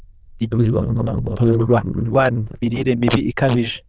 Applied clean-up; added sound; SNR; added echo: neural diffusion model UNIVERSE++.